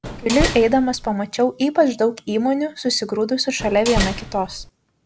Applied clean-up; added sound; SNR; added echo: none; Slam; 6 dB; none.